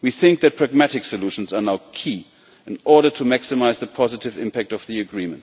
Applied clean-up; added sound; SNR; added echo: none; none; none; none.